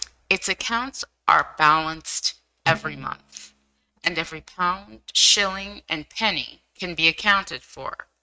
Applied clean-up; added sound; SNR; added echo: neural mask model RNNoise.